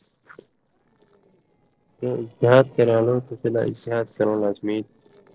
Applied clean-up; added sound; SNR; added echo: neural separator model SepFormer DNS4.